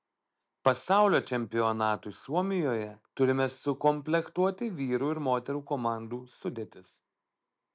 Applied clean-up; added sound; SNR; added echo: none; none; none; none.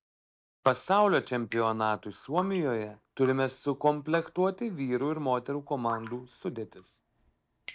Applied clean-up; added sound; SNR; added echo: neural mask model DeepFilterNet 3.